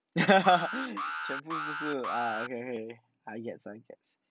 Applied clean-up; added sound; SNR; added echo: none; Alarm; 7 dB; none.